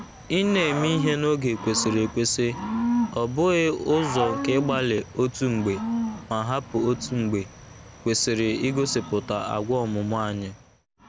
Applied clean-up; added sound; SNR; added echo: none; Cricket / Growling; 8 dB; none.